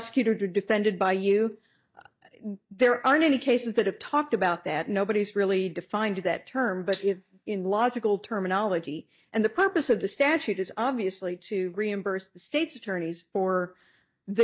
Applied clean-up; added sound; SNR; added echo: neural mask model DeepFilterNet 3.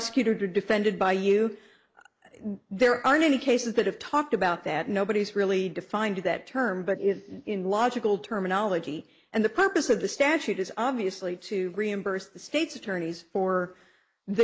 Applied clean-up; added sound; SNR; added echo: neural mask model Resemble Enhance denoiser.